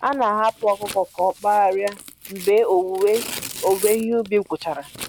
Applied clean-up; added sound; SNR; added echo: none; Tearing; 15 dB; none.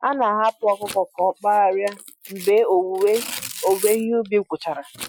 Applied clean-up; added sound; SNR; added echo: classical method Wiener filter.